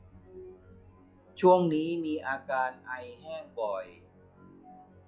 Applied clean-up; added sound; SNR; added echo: classical method log-MMSE.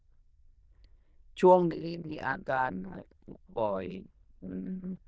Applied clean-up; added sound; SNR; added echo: neural diffusion model UNIVERSE++.